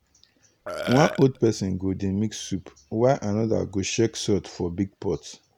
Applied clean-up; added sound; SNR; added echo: none; Burping, eructation; 6 dB; none.